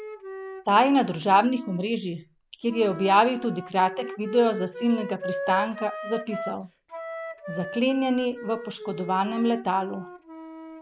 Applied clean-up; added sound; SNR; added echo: none; Wind instrument, woodwind instrument; 11 dB; none.